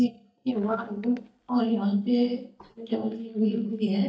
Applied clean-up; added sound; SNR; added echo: neural mask model DeepFilterNet 3.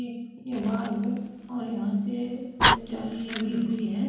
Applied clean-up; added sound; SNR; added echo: none; Fire; 0 dB; reverberation time 1.0 s.